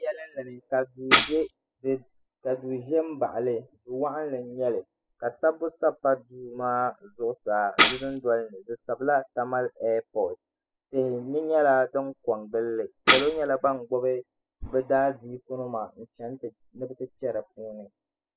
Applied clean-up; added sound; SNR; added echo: classical method spectral subtraction.